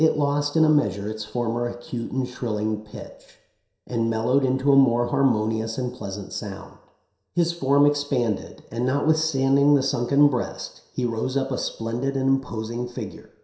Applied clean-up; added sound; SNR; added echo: none; none; none; reverberation time 0.7 s.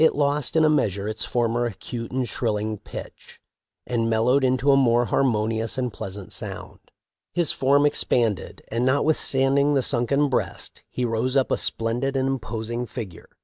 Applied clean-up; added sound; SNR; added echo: none; none; none; none.